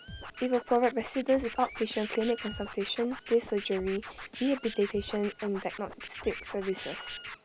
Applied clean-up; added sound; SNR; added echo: none; Squeak + Scratching (performance technique); 13 dB; none.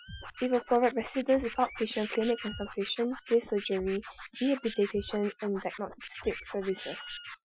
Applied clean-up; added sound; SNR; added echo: classical method Wiener filter.